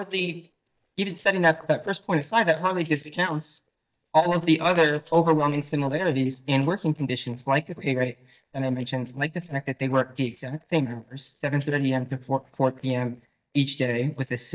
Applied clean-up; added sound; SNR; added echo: neural mask model DeepFilterNet 3.